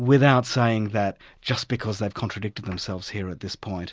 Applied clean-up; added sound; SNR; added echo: none; none; none; none.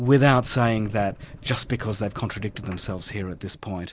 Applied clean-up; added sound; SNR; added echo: none; Engine starting / Car; 17 dB; none.